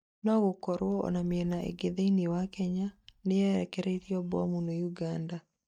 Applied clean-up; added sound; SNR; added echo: neural mask model DeepFilterNet 3.